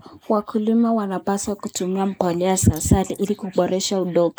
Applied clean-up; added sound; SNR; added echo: neural mask model Resemble Enhance denoiser.